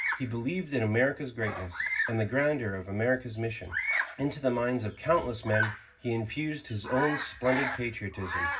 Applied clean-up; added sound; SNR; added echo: none; Bird vocalization, bird call, bird song; 6 dB; reverberation time 0.4 s.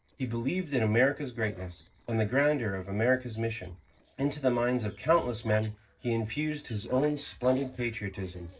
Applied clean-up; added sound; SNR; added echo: neural separator model SepFormer DNS4.